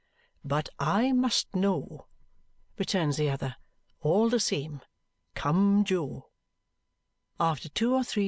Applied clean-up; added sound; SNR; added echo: none; none; none; none.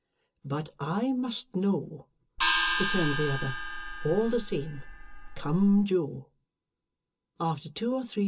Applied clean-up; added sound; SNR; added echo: none; Gong; 1 dB; reverberation time 0.2 s.